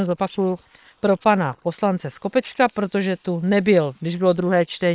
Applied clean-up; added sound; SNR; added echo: neural separator model SepFormer WHAM!.